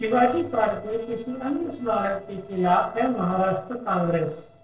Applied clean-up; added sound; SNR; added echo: neural separator model SepFormer DNS4.